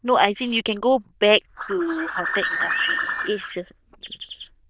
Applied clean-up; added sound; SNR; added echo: neural diffusion model UNIVERSE++.